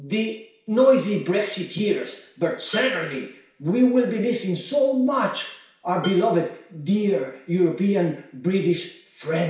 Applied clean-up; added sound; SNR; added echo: none; Dishes, pots, and pans; 17 dB; reverberation time 0.6 s.